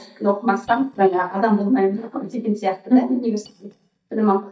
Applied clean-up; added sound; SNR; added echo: neural mask model DeepFilterNet 3.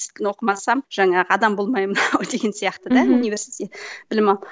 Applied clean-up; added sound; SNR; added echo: none; none; none; none.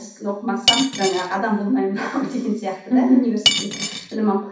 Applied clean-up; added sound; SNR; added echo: none; Cutlery, silverware / Dishes, pots, and pans; 0 dB; reverberation time 0.6 s.